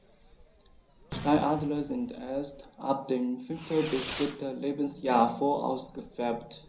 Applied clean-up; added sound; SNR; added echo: none; Fireworks; 15 dB; reverberation time 0.5 s.